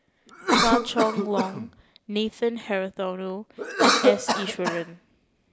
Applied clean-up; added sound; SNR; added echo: none; Cough; -2 dB; none.